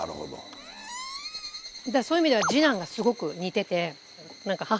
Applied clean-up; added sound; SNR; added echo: none; Squeak; 18 dB; none.